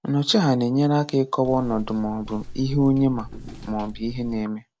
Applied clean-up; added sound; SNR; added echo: none; Walk, footsteps; 13 dB; none.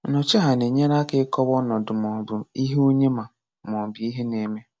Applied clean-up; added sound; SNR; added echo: none; none; none; none.